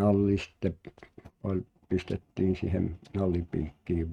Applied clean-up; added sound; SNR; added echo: neural mask model RNNoise.